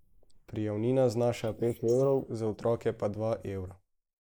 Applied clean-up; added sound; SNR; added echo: neural mask model Resemble Enhance denoiser.